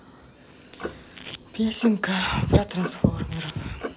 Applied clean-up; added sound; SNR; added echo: none; Clock + Domestic sounds, home sounds; 12 dB; none.